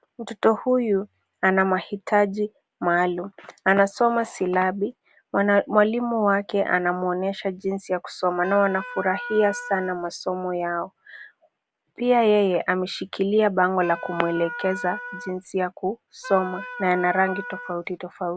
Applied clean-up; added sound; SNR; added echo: none; Wind instrument, woodwind instrument; 11 dB; none.